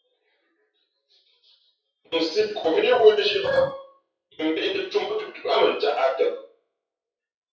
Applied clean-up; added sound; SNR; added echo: classical method WPE with log-MMSE.